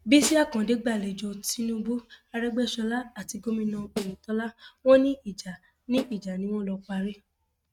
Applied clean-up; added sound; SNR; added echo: neural mask model RNNoise.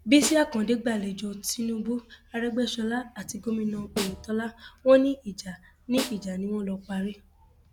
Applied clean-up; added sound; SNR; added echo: none; Snare drum; 11 dB; none.